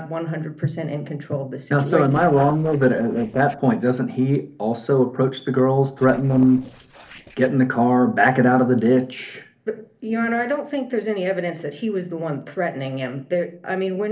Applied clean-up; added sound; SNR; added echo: neural separator model SepFormer DNS4.